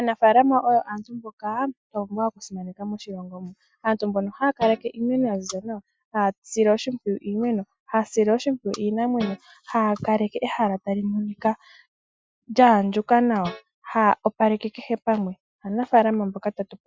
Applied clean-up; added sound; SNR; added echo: classical method Wiener filter.